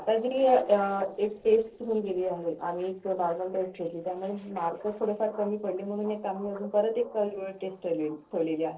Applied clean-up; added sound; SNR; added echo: neural separator model SepFormer DNS4.